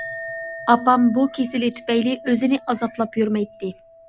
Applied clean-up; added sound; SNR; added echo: none; Chink, clink; 16 dB; none.